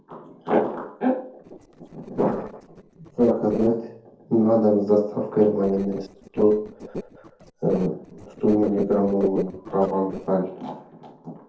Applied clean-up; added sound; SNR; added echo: neural separator model SepFormer DNS4.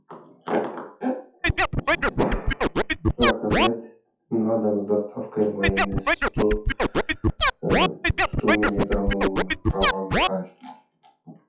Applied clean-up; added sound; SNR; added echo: classical method WPE with log-MMSE.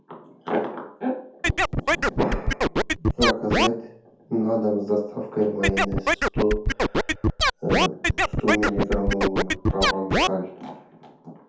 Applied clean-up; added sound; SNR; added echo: none; Scratching (performance technique); -4 dB; reverberation time 0.5 s.